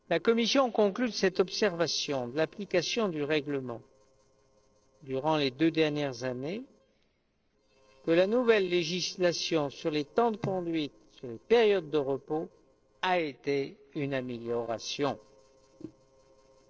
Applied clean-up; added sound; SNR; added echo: neural separator model SepFormer DNS4.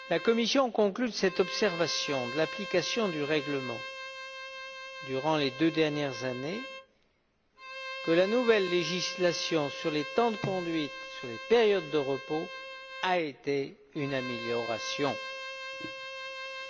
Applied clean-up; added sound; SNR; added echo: none; Bowed string instrument; 10 dB; none.